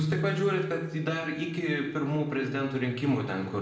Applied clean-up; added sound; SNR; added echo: none; Keyboard (musical); 9 dB; reverberation time 0.9 s.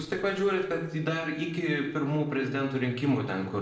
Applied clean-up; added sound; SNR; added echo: neural separator model SepFormer DNS4.